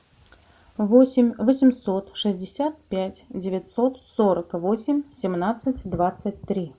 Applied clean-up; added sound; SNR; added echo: none; none; none; none.